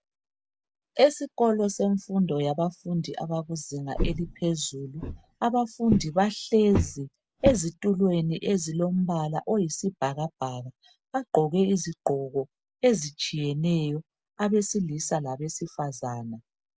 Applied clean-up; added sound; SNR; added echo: none; Walk, footsteps; 5 dB; none.